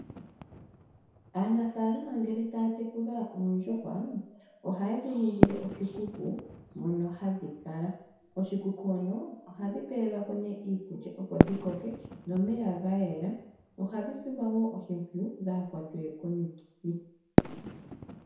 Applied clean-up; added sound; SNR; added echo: none; Fireworks; 2 dB; reverberation time 0.7 s.